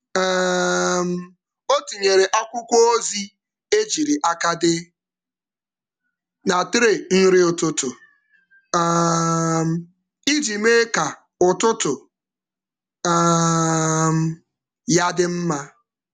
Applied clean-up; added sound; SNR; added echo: none; none; none; none.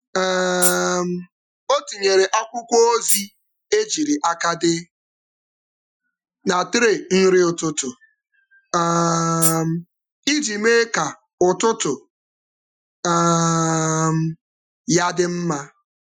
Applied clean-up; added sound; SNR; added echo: classical method Wiener filter.